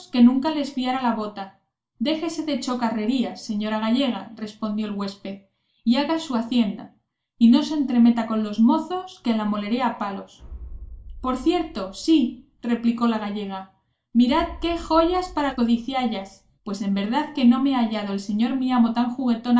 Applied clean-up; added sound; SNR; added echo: none; Boom; 18 dB; reverberation time 0.2 s.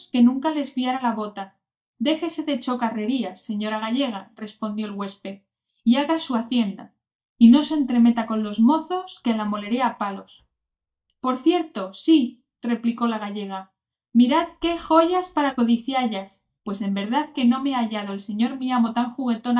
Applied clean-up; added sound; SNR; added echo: neural mask model DeepFilterNet 3.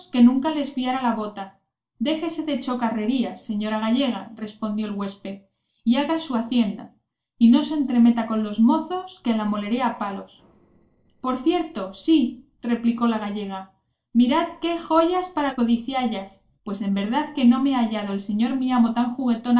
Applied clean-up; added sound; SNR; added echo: neural separator model SepFormer DNS4.